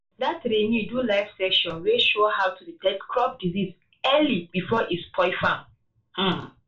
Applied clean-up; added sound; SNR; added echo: none; none; none; reverberation time 0.3 s.